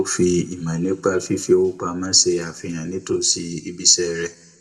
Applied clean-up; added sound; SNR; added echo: none; none; none; reverberation time 1.0 s.